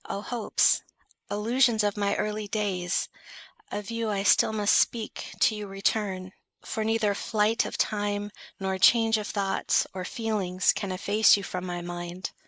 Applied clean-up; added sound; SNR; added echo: neural mask model Resemble Enhance denoiser.